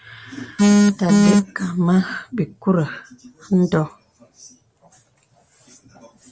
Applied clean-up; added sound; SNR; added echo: none; none; none; none.